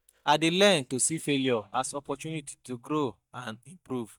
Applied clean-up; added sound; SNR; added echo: neural mask model DeepFilterNet 3.